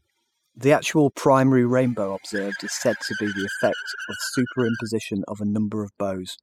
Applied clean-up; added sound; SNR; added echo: classical method spectral subtraction.